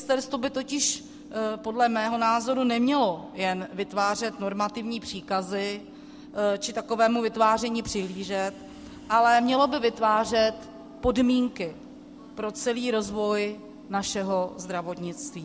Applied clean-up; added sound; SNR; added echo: none; Subway, metro, underground / Train; 18 dB; none.